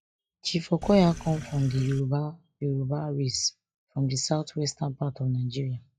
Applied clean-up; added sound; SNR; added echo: classical method log-MMSE.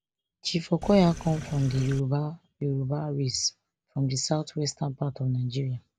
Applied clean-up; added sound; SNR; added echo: none; Sink (filling or washing); 11 dB; none.